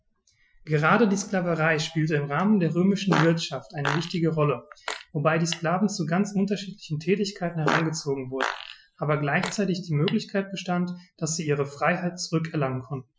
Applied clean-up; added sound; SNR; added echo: classical method Wiener filter.